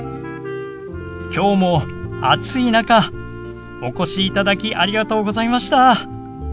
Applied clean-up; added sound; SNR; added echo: none; none; none; none.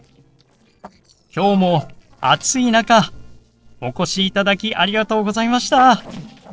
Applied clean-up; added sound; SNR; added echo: neural separator model SepFormer DNS4.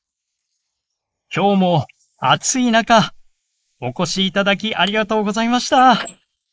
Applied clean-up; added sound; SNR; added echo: neural mask model Resemble Enhance denoiser.